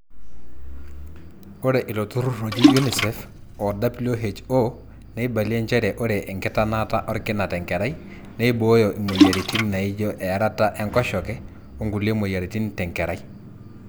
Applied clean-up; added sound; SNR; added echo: none; Splash, splatter; -2 dB; none.